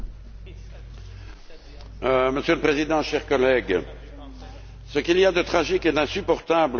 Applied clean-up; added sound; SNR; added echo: none; Growling; 16 dB; none.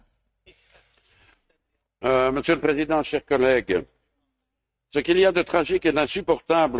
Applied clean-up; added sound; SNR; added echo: neural mask model RNNoise.